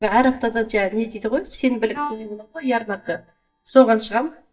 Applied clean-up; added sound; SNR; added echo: neural mask model DeepFilterNet 3.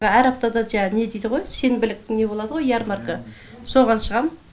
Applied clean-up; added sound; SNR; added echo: none; none; none; none.